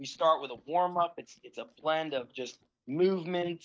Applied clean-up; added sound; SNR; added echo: neural mask model DeepFilterNet 3.